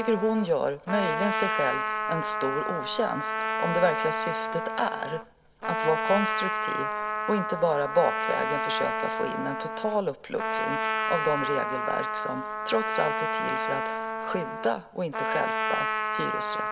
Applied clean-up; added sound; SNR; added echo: none; Trumpet; 0 dB; none.